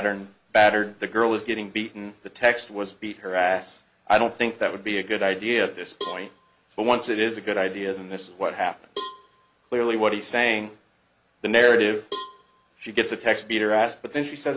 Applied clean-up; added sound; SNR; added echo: none; Cowbell; 17 dB; none.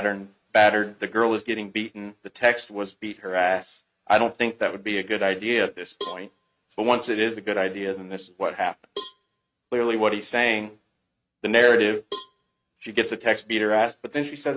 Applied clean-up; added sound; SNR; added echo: neural mask model RNNoise.